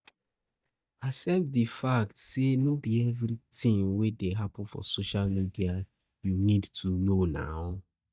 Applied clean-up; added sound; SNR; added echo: neural mask model DeepFilterNet 3.